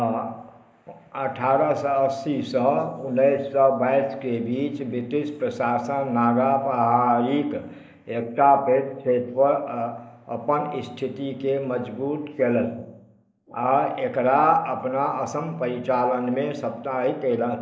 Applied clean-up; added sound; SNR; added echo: neural mask model Resemble Enhance denoiser.